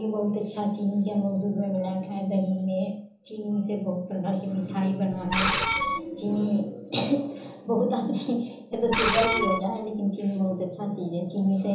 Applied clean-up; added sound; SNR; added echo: none; Screech; 1 dB; reverberation time 1.2 s.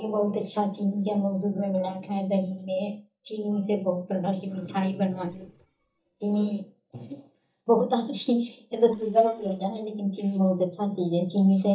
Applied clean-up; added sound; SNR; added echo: neural mask model DeepFilterNet 3.